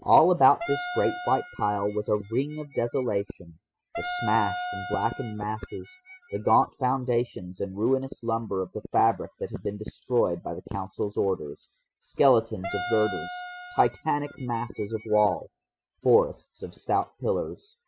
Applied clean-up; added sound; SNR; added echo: classical method spectral subtraction.